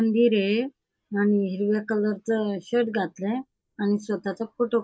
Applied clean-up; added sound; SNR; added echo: neural mask model Resemble Enhance denoiser.